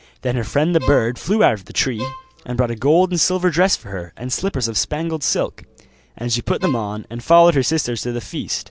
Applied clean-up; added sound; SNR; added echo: none; Bowed string instrument; 15 dB; none.